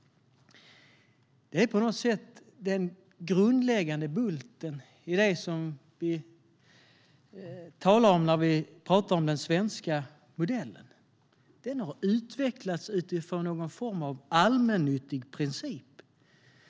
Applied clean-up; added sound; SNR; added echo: none; none; none; none.